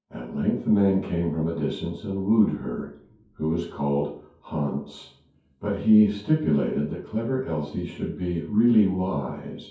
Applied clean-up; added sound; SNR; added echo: none; none; none; reverberation time 0.6 s.